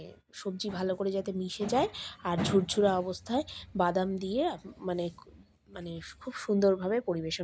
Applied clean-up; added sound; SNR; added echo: none; none; none; none.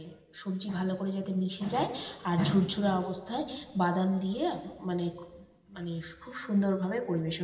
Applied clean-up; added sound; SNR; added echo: none; none; none; reverberation time 1.2 s.